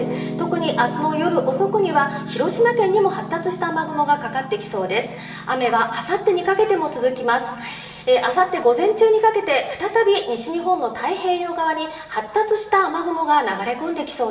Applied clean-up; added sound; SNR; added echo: none; Piano; 14 dB; reverberation time 1.1 s.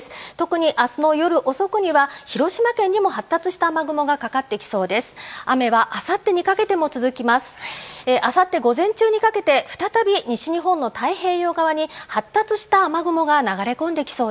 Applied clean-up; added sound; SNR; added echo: none; none; none; none.